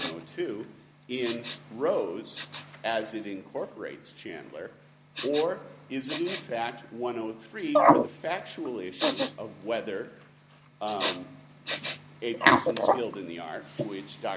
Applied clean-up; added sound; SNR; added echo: none; Respiratory sounds; -3 dB; none.